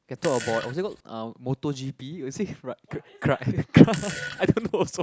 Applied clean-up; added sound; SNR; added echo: none; Fart; 12 dB; none.